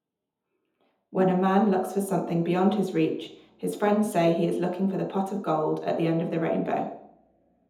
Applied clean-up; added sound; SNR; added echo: none; none; none; reverberation time 0.7 s.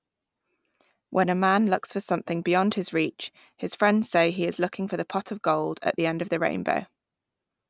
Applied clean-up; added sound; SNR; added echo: none; none; none; none.